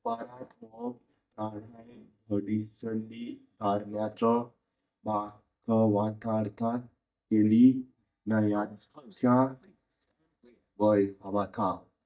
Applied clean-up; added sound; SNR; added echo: neural mask model DeepFilterNet 3.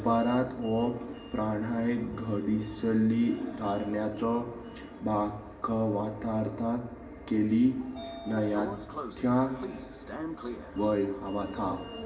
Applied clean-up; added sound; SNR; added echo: none; Sliding door; 16 dB; reverberation time 0.6 s.